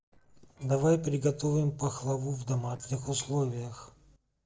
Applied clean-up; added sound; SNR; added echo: neural separator model SepFormer DNS4.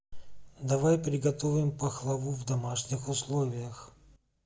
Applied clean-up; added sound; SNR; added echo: none; none; none; none.